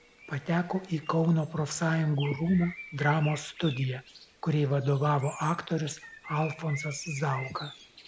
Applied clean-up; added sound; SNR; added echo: none; Bird; 17 dB; none.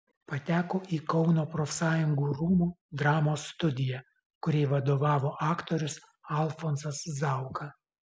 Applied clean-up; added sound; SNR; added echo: none; none; none; none.